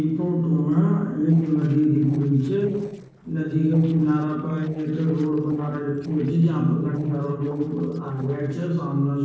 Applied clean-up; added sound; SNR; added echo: neural separator model SepFormer DNS4.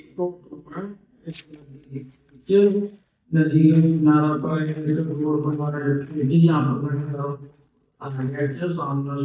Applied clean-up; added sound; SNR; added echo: neural mask model DeepFilterNet 3.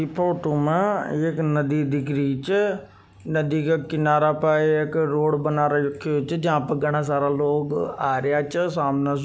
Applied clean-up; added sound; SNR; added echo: none; none; none; none.